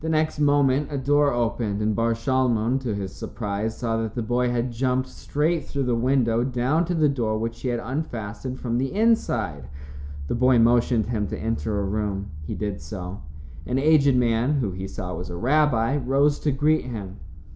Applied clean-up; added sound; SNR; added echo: none; none; none; none.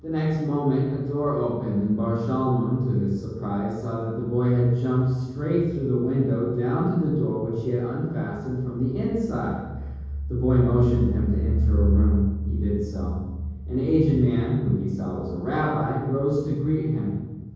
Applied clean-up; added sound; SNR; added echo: none; none; none; reverberation time 1.3 s.